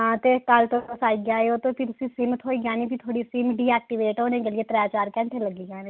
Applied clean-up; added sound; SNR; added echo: none; none; none; none.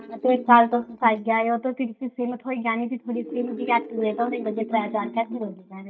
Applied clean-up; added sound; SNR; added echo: neural mask model DeepFilterNet 3.